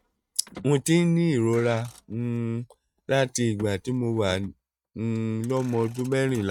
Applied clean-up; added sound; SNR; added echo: neural mask model RNNoise.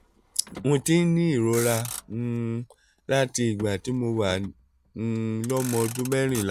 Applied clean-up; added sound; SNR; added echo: none; Motor vehicle (road); 15 dB; none.